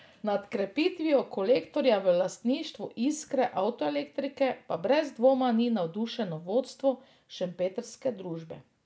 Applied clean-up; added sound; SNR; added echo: none; none; none; none.